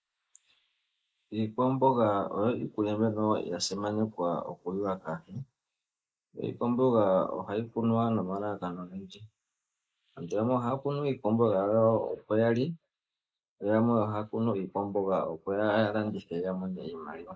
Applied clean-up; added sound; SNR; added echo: neural mask model Resemble Enhance denoiser.